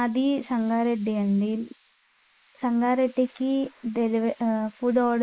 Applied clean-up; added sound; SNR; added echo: neural mask model Resemble Enhance denoiser.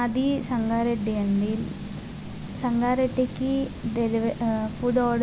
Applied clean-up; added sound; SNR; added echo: none; Hiss; 17 dB; none.